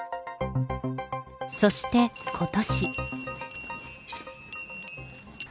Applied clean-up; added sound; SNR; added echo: none; none; none; none.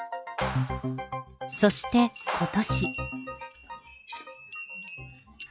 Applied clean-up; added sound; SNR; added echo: classical method log-MMSE.